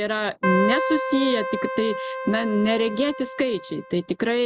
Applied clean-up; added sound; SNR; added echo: none; Keyboard (musical); 4 dB; none.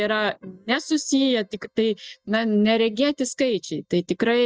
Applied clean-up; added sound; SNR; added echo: neural mask model DeepFilterNet 3.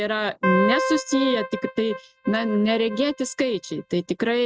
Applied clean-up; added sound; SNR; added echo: neural mask model RNNoise.